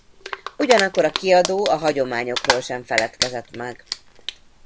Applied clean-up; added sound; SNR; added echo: none; Crumpling, crinkling; 7 dB; none.